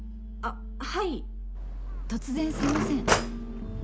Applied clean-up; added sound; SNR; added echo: none; Cutlery, silverware / Drawer open or close; -2 dB; none.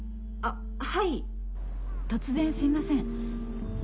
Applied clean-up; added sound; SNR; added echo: none; none; none; none.